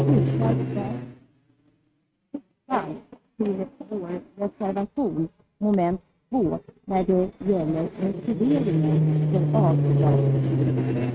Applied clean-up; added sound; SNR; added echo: neural mask model RNNoise.